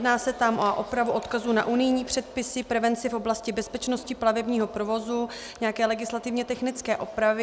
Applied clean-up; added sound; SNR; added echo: none; none; none; none.